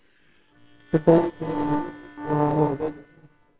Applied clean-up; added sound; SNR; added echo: neural separator model SepFormer WHAMR!.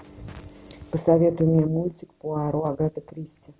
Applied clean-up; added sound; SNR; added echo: none; none; none; none.